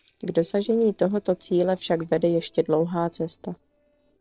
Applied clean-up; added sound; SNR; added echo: neural separator model SepFormer DNS4.